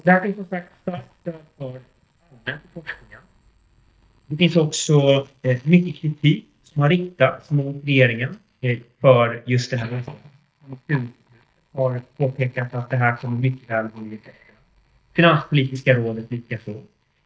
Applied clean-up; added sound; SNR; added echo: neural mask model DeepFilterNet 3.